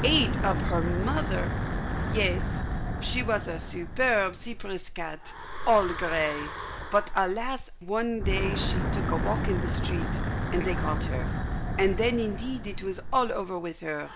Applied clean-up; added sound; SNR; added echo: none; Wind / Breathing; 2 dB; none.